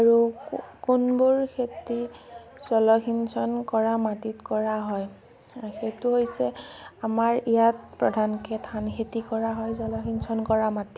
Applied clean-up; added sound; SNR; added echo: none; none; none; none.